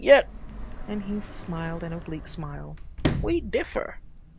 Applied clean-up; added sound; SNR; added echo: none; Sliding door; 7 dB; none.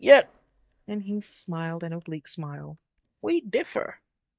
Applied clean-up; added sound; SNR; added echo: neural mask model DeepFilterNet 3.